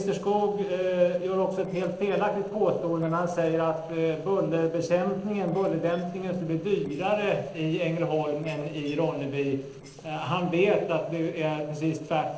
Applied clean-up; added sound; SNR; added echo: neural separator model SepFormer DNS4.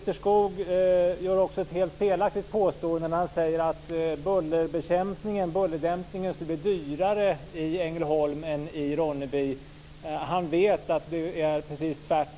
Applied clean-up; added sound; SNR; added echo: none; none; none; none.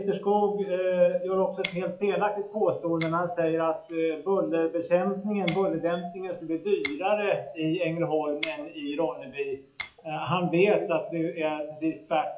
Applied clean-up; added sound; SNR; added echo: classical method WPE with log-MMSE.